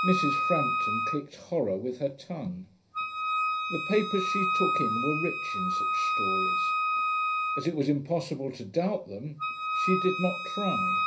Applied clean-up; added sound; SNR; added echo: none; Wind instrument, woodwind instrument; -1 dB; reverberation time 0.4 s.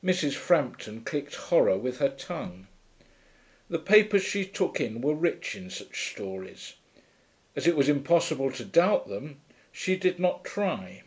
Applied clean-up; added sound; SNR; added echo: none; none; none; none.